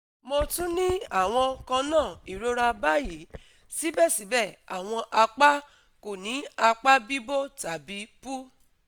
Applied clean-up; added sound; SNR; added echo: none; none; none; none.